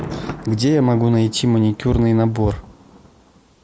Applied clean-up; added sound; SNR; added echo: none; Thunder; 17 dB; none.